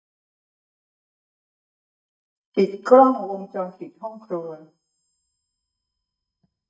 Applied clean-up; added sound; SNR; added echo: neural mask model DeepFilterNet 3.